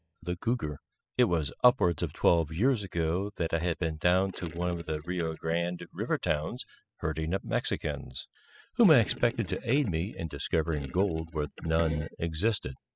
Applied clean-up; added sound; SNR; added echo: classical method spectral subtraction.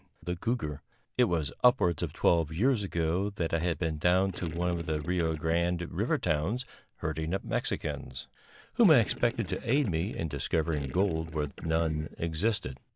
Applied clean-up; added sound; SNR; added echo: neural mask model DeepFilterNet 3.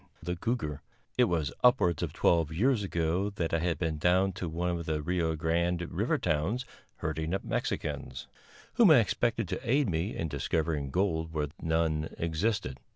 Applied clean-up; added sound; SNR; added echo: none; none; none; none.